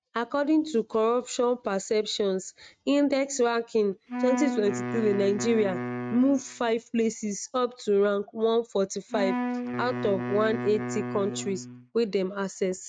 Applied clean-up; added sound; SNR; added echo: neural mask model RNNoise.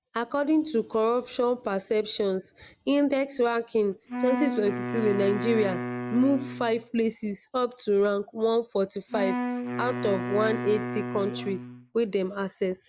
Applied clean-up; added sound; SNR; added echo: none; Wind instrument, woodwind instrument; 6 dB; none.